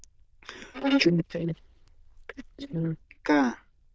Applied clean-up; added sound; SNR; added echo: neural diffusion model UNIVERSE++.